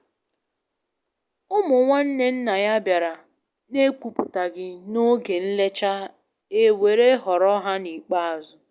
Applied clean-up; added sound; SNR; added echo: none; none; none; none.